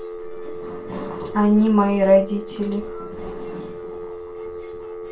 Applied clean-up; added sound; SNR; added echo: none; Telephone; 11 dB; reverberation time 0.2 s.